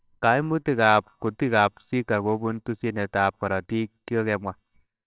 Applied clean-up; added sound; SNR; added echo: neural separator model SepFormer WHAMR!.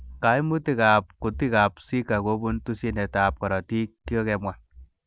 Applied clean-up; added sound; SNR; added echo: none; none; none; none.